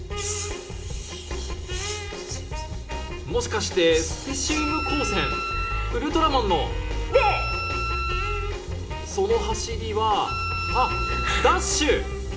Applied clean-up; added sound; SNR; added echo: none; Wind instrument, woodwind instrument; 6 dB; reverberation time 2.0 s.